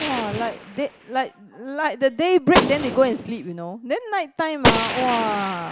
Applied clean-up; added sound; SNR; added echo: none; Gunshot, gunfire; 4 dB; none.